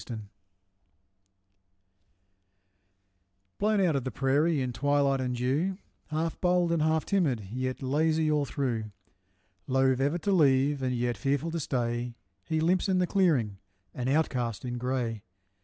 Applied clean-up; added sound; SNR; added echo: none; none; none; none.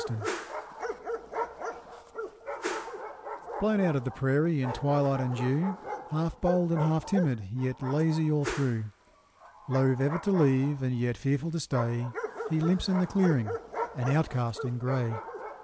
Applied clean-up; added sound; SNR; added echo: none; Whoosh, swoosh, swish + Bark; 9 dB; none.